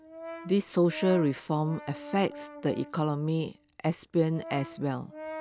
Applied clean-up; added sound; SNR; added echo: none; Brass instrument; 15 dB; none.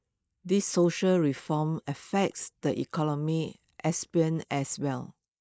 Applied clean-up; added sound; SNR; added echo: neural mask model Resemble Enhance denoiser.